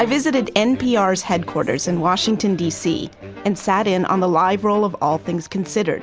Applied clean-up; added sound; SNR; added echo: none; none; none; none.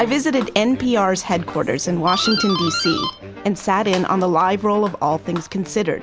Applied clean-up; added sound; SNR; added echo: none; Doorbell; 11 dB; none.